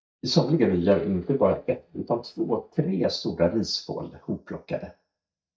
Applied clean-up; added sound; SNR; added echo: neural mask model DeepFilterNet 3.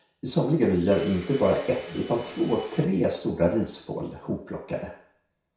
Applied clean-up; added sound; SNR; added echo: none; Domestic sounds, home sounds; 14 dB; reverberation time 0.6 s.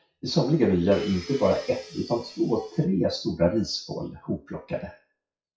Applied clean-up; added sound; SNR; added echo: classical method WPE with log-MMSE.